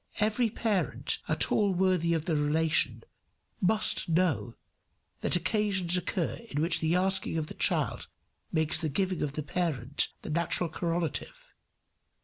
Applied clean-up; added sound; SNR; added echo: none; none; none; none.